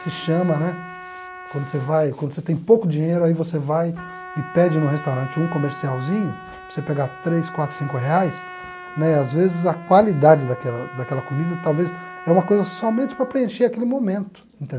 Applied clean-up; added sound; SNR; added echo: none; Trumpet; 16 dB; none.